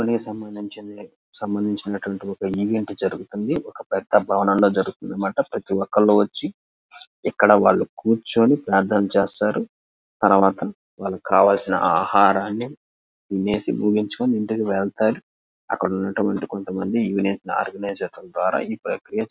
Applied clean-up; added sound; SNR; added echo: none; none; none; none.